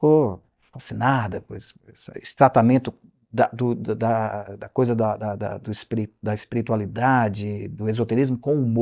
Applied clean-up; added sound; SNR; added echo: neural mask model DeepFilterNet 3.